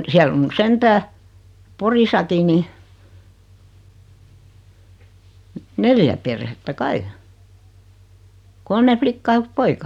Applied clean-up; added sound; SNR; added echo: none; none; none; none.